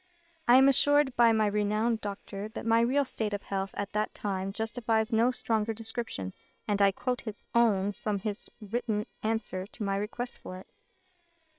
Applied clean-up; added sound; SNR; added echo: neural separator model SepFormer WHAM!.